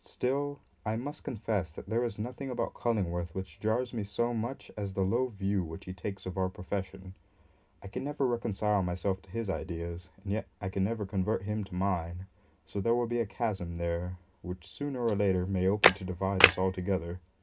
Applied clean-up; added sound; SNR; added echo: none; Camera; -3 dB; reverberation time 0.3 s.